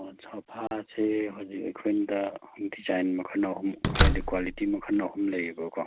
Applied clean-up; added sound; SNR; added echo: none; Slam; -4 dB; none.